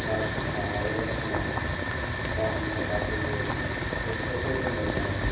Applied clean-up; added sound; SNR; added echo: none; Boiling; -4 dB; reverberation time 0.9 s.